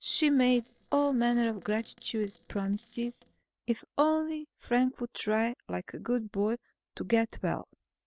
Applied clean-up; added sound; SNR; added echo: neural separator model SepFormer DNS4.